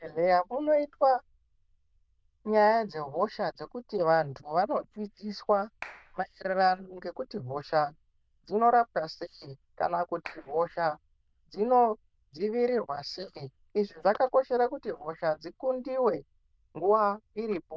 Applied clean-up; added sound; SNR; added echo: neural diffusion model UNIVERSE++.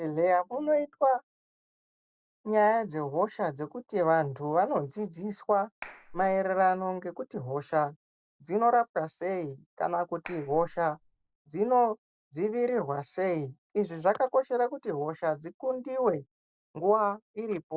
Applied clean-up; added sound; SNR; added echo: neural separator model SepFormer DNS4.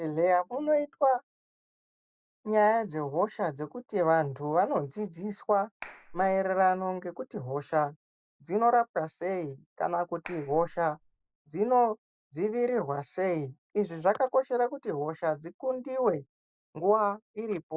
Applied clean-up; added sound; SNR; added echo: neural mask model DeepFilterNet 3.